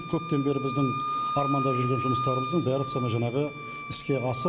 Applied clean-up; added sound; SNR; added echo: none; Wind instrument, woodwind instrument; 5 dB; none.